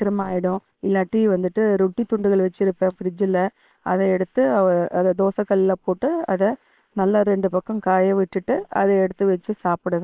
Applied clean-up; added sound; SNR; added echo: neural separator model SepFormer WHAM!.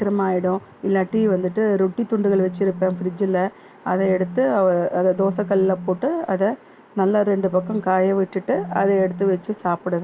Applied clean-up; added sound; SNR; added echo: none; Telephone; 15 dB; none.